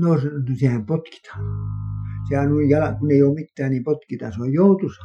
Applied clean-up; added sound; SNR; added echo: classical method Wiener filter.